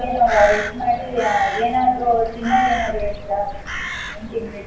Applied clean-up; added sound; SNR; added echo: none; Crow; 9 dB; reverberation time 0.9 s.